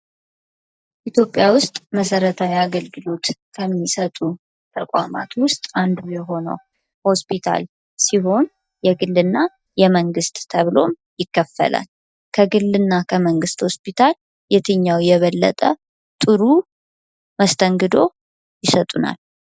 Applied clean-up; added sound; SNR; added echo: neural mask model DeepFilterNet 3.